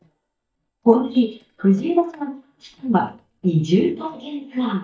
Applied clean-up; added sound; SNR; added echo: neural mask model DeepFilterNet 3.